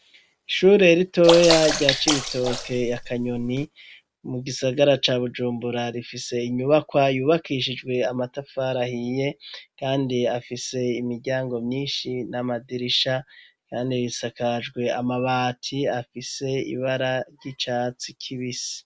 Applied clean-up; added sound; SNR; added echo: none; Sink (filling or washing) / Water / Splash, splatter; 3 dB; none.